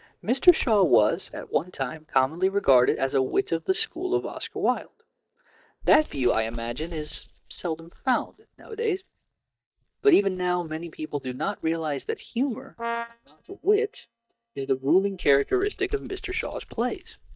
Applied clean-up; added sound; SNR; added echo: neural mask model DeepFilterNet 3.